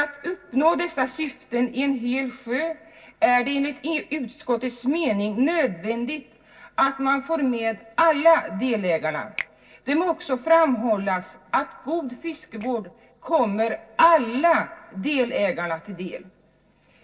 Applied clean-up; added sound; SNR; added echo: neural separator model SepFormer DNS4.